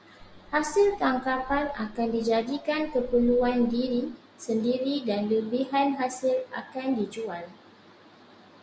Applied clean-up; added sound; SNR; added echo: none; Boat, Water vehicle; 16 dB; none.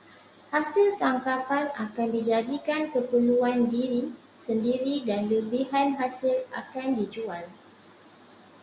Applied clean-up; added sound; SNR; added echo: none; none; none; none.